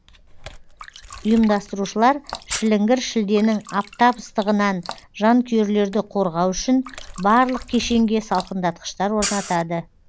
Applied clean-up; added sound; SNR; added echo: none; Camera + Drip; 16 dB; none.